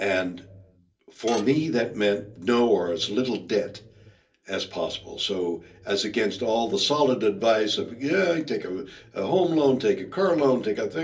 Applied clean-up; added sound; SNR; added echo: none; Tools; 16 dB; reverberation time 0.3 s.